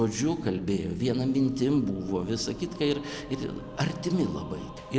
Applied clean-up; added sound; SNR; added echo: none; none; none; none.